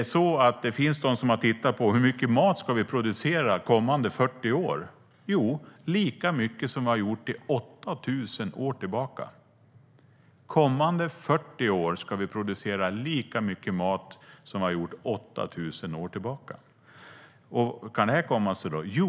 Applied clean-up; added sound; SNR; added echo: none; none; none; none.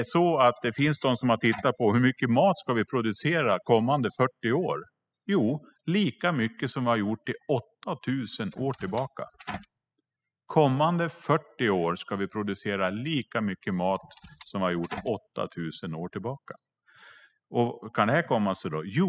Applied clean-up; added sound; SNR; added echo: classical method spectral subtraction.